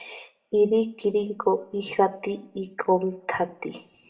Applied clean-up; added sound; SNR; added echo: none; none; none; reverberation time 0.4 s.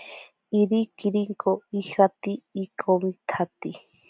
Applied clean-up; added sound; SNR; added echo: none; none; none; none.